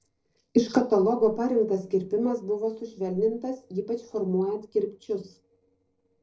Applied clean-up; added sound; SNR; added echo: neural separator model SepFormer DNS4.